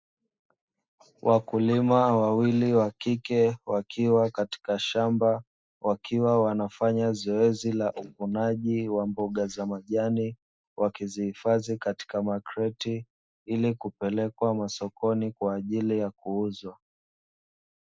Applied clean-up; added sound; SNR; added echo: neural mask model Resemble Enhance denoiser.